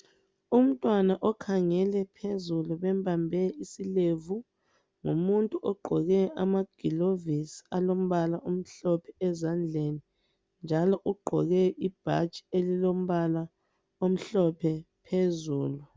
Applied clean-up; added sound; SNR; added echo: none; none; none; none.